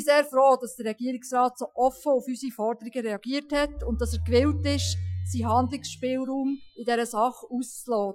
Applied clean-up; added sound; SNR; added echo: classical method Wiener filter.